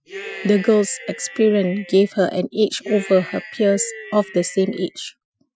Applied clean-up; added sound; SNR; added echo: classical method Wiener filter.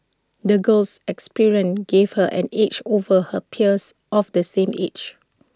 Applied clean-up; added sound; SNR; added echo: none; none; none; none.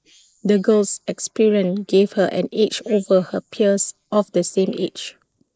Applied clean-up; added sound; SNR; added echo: neural mask model Resemble Enhance denoiser.